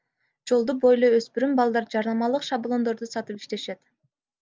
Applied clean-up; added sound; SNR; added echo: none; none; none; none.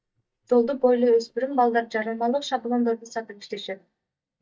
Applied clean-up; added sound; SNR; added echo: neural mask model DeepFilterNet 3.